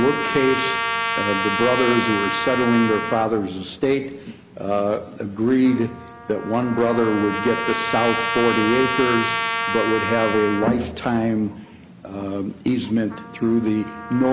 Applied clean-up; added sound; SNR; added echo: none; Trumpet; 5 dB; none.